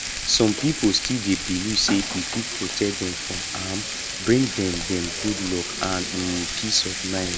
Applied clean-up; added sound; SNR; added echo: none; Frying (food); 4 dB; none.